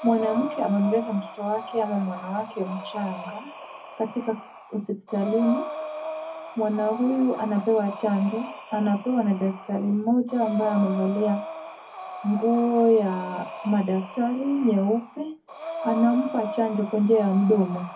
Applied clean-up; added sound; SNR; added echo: none; Breathing; 11 dB; reverberation time 0.3 s.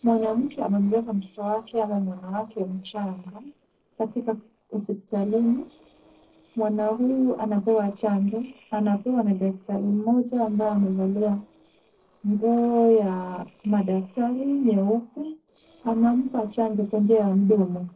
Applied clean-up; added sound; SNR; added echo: neural separator model SepFormer DNS4.